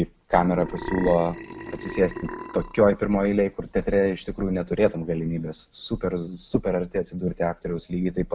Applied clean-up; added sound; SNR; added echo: none; Burping, eructation; 11 dB; none.